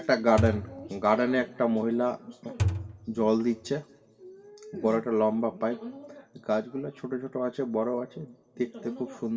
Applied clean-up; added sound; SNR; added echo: none; Thump, thud; 3 dB; reverberation time 1.5 s.